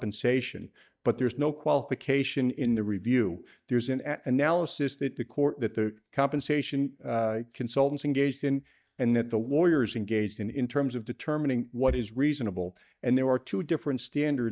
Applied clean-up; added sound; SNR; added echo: neural mask model DeepFilterNet 3.